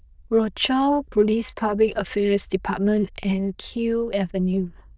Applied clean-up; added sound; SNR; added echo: neural diffusion model UNIVERSE++.